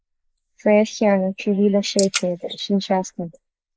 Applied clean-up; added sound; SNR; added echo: neural mask model Resemble Enhance denoiser.